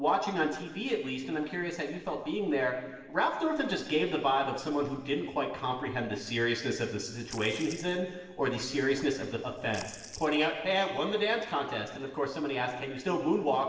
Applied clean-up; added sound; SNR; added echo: neural separator model SepFormer DNS4.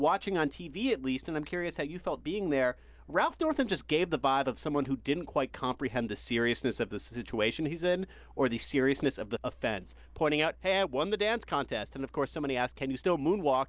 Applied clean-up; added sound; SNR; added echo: none; none; none; none.